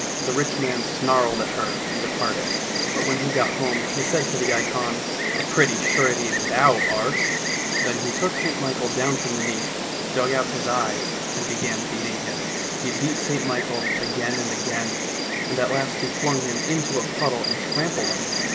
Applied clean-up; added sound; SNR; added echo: none; Insect; -1 dB; none.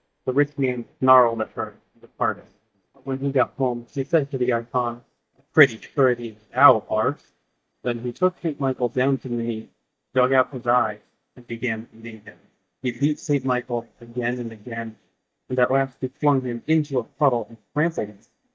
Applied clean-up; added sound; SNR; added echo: neural mask model DeepFilterNet 3.